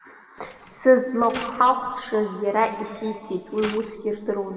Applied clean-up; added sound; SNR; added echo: none; Mechanisms; 18 dB; reverberation time 2.1 s.